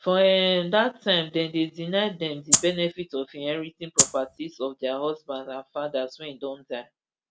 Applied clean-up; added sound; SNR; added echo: none; Rattle (instrument); -4 dB; none.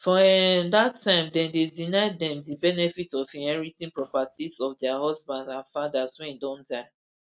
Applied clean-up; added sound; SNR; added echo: neural mask model Resemble Enhance denoiser.